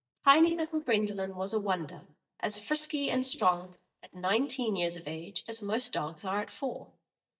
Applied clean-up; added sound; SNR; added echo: neural mask model DeepFilterNet 3.